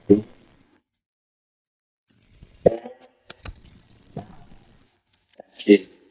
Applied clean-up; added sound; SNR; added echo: neural mask model DeepFilterNet 3.